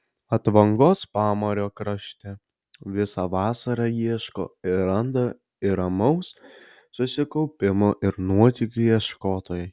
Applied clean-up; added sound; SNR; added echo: none; none; none; none.